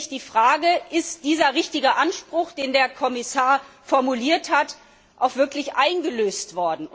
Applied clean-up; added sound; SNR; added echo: none; none; none; none.